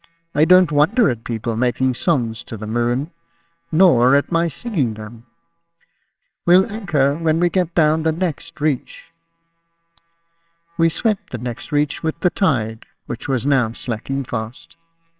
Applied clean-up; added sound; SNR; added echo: neural separator model SepFormer WHAMR!.